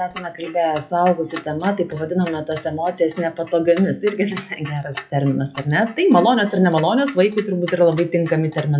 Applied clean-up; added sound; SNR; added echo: classical method WPE with log-MMSE.